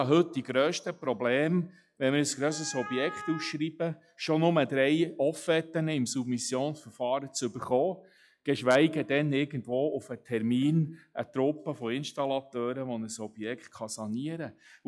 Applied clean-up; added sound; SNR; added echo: classical method log-MMSE.